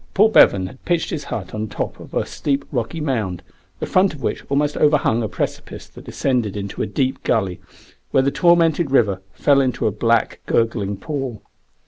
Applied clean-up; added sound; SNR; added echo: none; none; none; none.